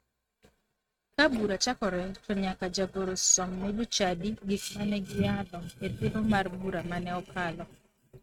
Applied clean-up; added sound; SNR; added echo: neural mask model RNNoise.